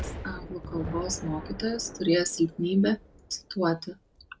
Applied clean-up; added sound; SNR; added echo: none; Explosion; 12 dB; none.